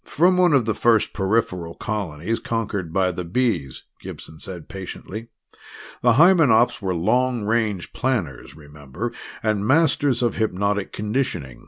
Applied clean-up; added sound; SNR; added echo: none; none; none; none.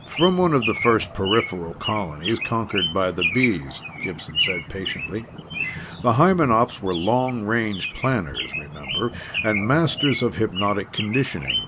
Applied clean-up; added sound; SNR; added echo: none; Bird; 7 dB; none.